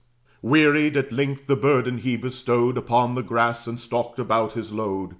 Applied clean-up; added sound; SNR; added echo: none; none; none; none.